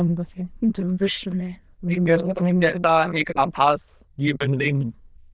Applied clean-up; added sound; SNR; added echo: neural diffusion model UNIVERSE++.